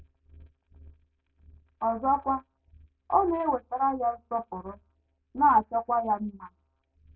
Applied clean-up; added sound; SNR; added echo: none; none; none; none.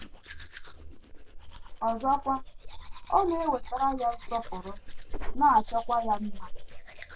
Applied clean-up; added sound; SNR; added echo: none; Domestic sounds, home sounds; 5 dB; none.